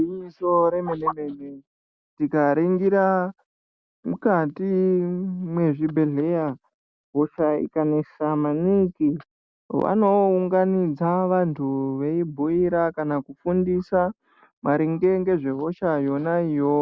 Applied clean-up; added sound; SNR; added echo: none; none; none; none.